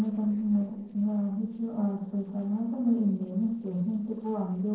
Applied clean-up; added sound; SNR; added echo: neural separator model SepFormer DNS4.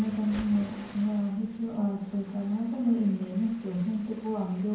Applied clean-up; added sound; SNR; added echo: none; Waves, surf; 19 dB; reverberation time 0.9 s.